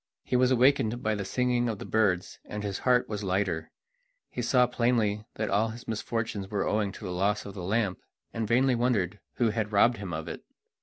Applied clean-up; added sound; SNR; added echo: none; none; none; none.